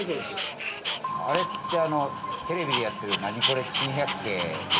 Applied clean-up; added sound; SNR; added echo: none; Dog; 3 dB; reverberation time 0.8 s.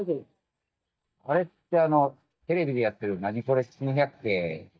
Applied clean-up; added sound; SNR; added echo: neural mask model DeepFilterNet 3.